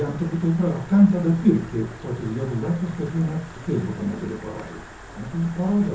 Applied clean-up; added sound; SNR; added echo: none; Stream; 17 dB; reverberation time 0.6 s.